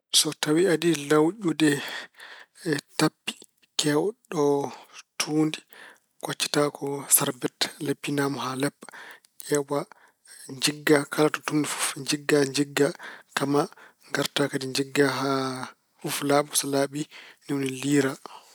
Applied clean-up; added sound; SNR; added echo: none; none; none; none.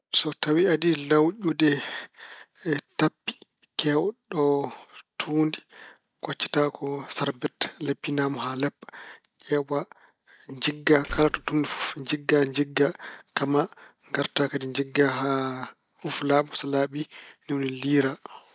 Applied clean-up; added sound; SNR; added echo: none; Slam; 14 dB; none.